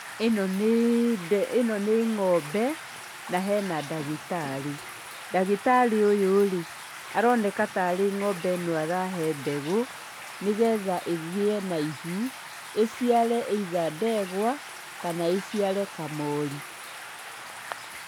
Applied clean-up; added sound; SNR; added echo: none; Stream; 14 dB; none.